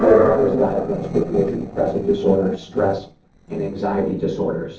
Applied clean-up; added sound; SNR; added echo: neural separator model SepFormer DNS4.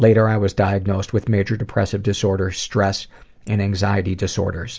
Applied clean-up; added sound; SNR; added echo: none; none; none; none.